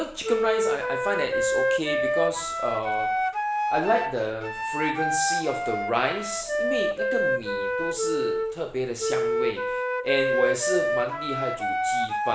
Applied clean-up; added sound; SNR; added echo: none; Wind instrument, woodwind instrument; -3 dB; none.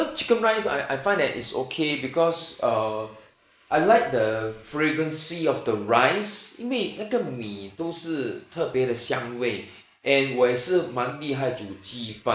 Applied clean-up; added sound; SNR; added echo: neural mask model Resemble Enhance denoiser.